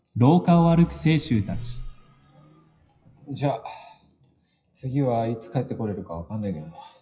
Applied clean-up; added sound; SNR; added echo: classical method WPE with log-MMSE.